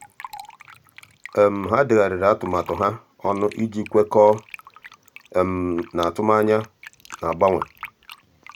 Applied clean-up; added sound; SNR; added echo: none; Fill (with liquid); 20 dB; none.